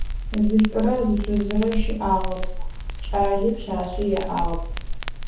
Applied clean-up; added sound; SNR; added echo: none; Crackle; 2 dB; reverberation time 0.6 s.